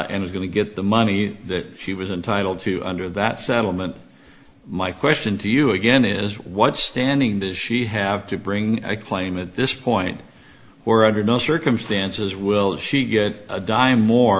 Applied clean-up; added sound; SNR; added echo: none; none; none; none.